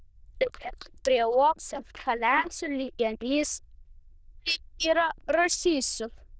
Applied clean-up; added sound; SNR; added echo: neural diffusion model UNIVERSE++.